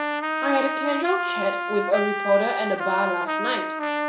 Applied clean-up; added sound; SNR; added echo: none; Trumpet; 1 dB; reverberation time 0.5 s.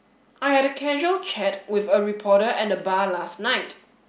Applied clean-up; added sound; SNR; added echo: none; none; none; none.